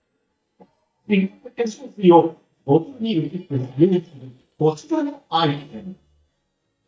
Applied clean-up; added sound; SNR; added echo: neural mask model DeepFilterNet 3.